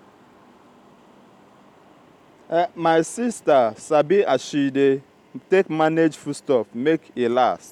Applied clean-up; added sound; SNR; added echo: none; none; none; none.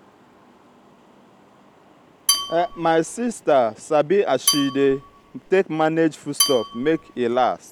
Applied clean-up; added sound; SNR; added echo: none; Dishes, pots, and pans / Glass / Bell; 5 dB; none.